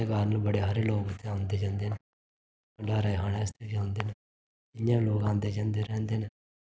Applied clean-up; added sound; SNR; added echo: none; none; none; none.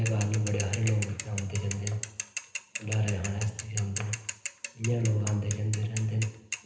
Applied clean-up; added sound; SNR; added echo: none; Mechanisms / Bicycle; 9 dB; reverberation time 0.9 s.